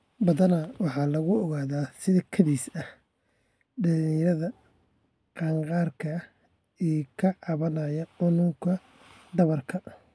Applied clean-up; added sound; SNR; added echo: none; none; none; none.